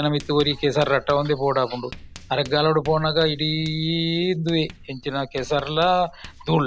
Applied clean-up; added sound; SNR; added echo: none; Writing; 20 dB; none.